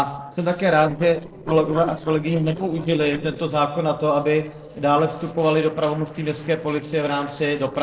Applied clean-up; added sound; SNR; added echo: neural separator model SepFormer DNS4.